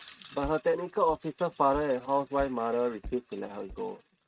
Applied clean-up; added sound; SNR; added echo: neural mask model RNNoise.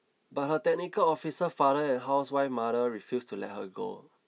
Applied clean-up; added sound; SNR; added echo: none; none; none; none.